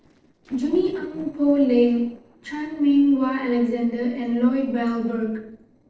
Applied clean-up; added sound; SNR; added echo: neural separator model SepFormer DNS4.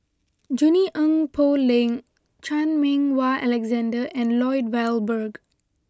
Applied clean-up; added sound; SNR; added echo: none; none; none; none.